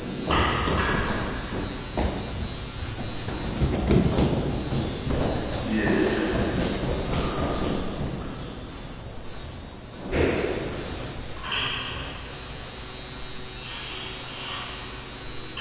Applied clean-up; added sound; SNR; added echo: none; Run; -4 dB; reverberation time 2.1 s.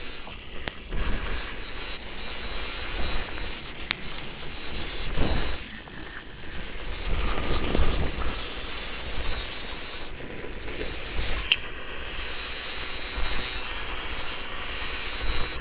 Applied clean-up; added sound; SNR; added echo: neural separator model SepFormer WHAMR!.